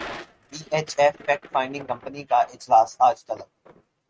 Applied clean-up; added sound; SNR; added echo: neural mask model RNNoise.